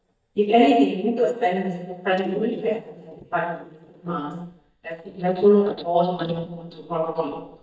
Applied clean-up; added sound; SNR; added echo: neural mask model DeepFilterNet 3.